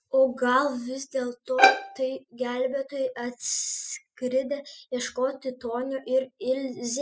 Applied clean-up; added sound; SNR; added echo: classical method spectral subtraction.